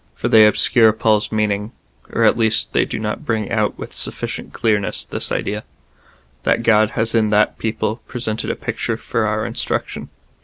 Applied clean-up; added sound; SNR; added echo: none; none; none; none.